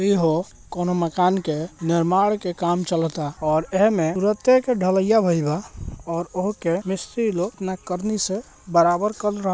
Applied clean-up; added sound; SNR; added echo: none; none; none; none.